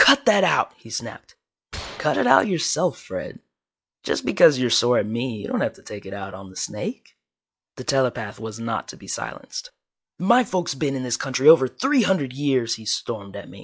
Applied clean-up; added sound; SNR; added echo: classical method log-MMSE.